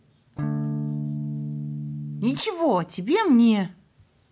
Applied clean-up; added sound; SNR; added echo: none; Electric guitar / Strum; 4 dB; none.